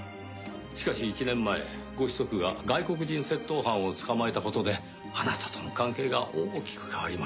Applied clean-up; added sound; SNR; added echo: none; none; none; none.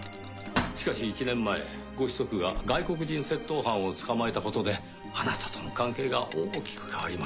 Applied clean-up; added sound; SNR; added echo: none; Bell; 11 dB; none.